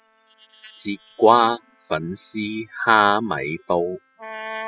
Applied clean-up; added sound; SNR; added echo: classical method spectral subtraction.